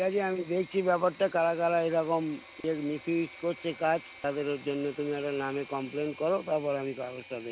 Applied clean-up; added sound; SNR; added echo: none; Engine / Mechanisms; 20 dB; none.